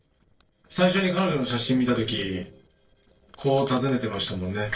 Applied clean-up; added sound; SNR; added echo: neural separator model SepFormer DNS4.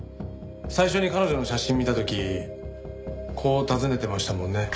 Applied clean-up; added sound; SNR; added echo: none; none; none; none.